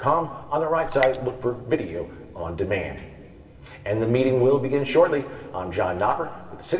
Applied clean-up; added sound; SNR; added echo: none; Raindrop; 10 dB; reverberation time 2.1 s.